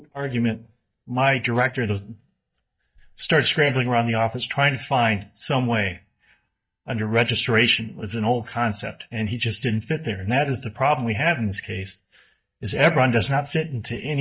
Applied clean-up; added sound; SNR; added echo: neural mask model DeepFilterNet 3.